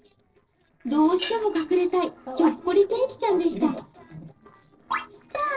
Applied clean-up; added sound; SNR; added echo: neural separator model SepFormer DNS4.